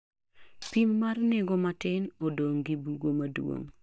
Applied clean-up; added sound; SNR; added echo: neural mask model DeepFilterNet 3.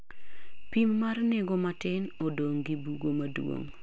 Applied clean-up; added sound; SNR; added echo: none; none; none; none.